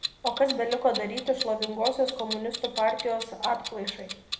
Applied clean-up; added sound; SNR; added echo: none; Clock; 8 dB; reverberation time 0.9 s.